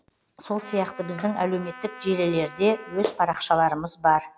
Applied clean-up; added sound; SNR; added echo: none; Trumpet + Clapping; 14 dB; none.